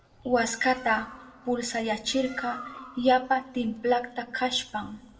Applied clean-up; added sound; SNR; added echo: none; Bird; 19 dB; reverberation time 0.6 s.